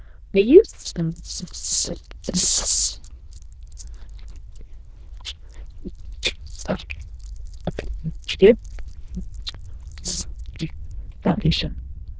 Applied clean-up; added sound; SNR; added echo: neural diffusion model UNIVERSE++.